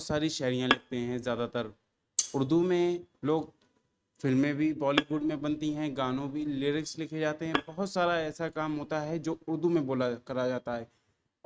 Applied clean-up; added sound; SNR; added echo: neural mask model RNNoise.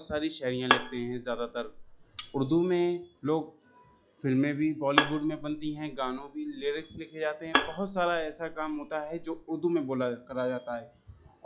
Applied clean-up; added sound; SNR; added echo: classical method log-MMSE.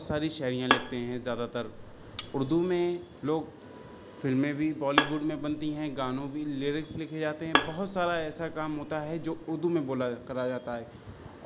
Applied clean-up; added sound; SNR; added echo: none; Bowed string instrument + Cutlery, silverware; 3 dB; none.